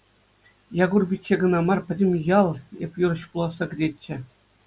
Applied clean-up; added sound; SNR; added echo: none; none; none; none.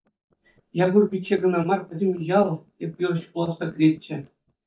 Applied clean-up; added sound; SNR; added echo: neural mask model DeepFilterNet 3.